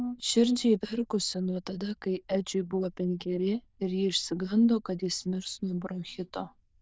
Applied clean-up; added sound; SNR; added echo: neural diffusion model UNIVERSE++.